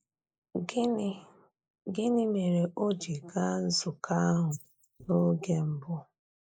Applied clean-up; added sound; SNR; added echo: neural mask model Resemble Enhance denoiser.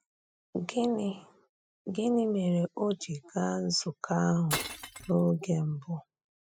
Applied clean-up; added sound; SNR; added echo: classical method spectral subtraction.